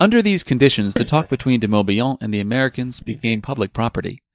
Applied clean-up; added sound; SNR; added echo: neural mask model DeepFilterNet 3.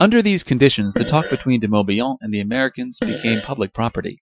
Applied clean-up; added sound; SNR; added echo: classical method Wiener filter.